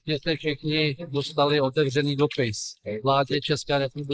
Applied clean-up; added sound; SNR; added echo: neural mask model Resemble Enhance denoiser.